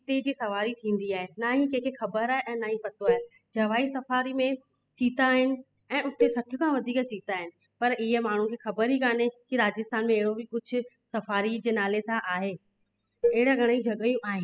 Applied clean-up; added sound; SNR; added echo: classical method spectral subtraction.